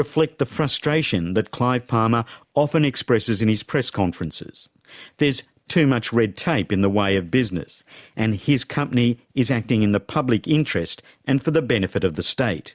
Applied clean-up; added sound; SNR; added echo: none; none; none; none.